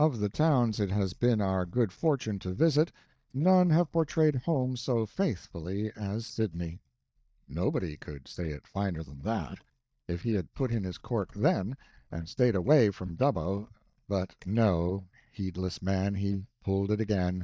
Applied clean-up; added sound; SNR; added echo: neural mask model DeepFilterNet 3.